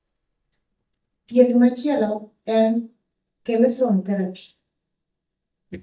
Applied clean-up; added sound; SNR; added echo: neural mask model DeepFilterNet 3.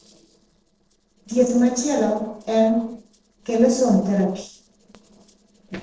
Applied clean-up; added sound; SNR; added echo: neural separator model SepFormer DNS4.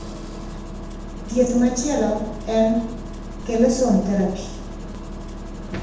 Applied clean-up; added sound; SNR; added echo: none; Engine starting; 9 dB; reverberation time 0.8 s.